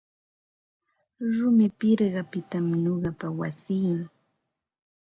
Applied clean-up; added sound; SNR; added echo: none; none; none; none.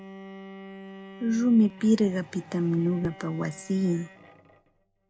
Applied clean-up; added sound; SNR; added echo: none; Bowed string instrument; 19 dB; none.